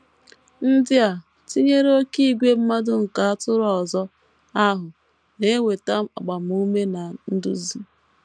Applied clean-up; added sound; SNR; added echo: none; none; none; none.